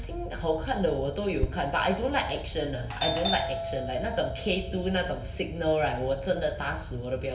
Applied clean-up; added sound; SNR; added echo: none; Doorbell; 9 dB; reverberation time 0.9 s.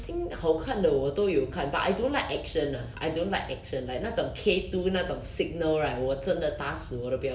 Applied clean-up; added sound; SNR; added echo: none; none; none; none.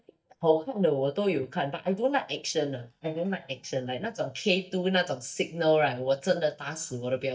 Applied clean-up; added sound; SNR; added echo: neural mask model DeepFilterNet 3.